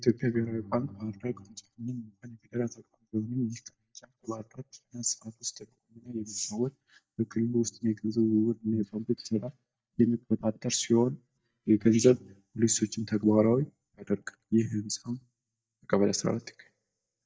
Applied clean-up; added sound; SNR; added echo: neural mask model DeepFilterNet 3.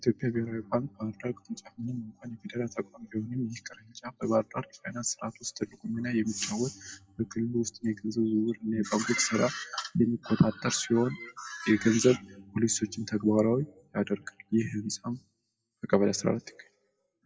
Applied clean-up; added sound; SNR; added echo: classical method WPE with log-MMSE.